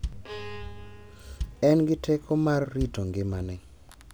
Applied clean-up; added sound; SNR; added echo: none; Bass drum + Bowed string instrument; 12 dB; none.